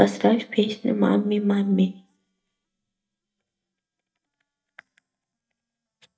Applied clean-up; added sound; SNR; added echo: neural mask model DeepFilterNet 3.